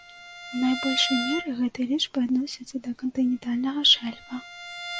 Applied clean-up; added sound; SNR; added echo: none; Bowed string instrument; 11 dB; none.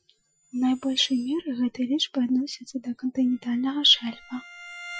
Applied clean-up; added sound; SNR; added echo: classical method Wiener filter.